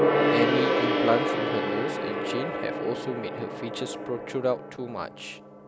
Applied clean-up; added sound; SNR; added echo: none; Gong; -4 dB; none.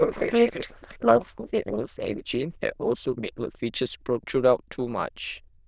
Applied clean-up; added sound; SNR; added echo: neural diffusion model UNIVERSE++.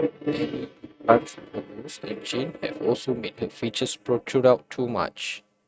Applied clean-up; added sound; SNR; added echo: neural mask model RNNoise.